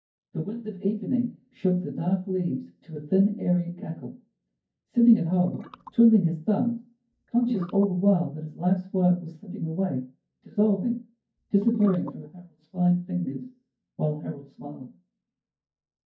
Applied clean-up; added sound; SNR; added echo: neural mask model DeepFilterNet 3.